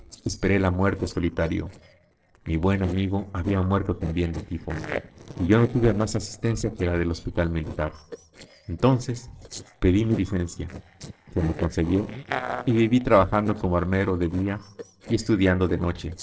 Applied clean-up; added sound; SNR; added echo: neural separator model SepFormer DNS4.